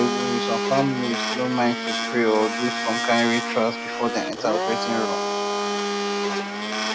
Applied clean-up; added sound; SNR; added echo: none; Domestic sounds, home sounds; 1 dB; none.